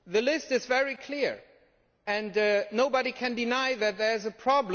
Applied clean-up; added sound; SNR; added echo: none; none; none; none.